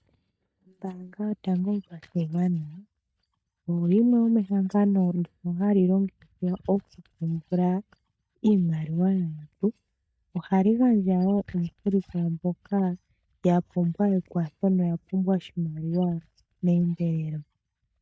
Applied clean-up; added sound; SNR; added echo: neural mask model DeepFilterNet 3.